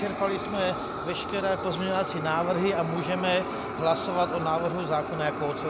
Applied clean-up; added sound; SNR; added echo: none; Fire; 5 dB; none.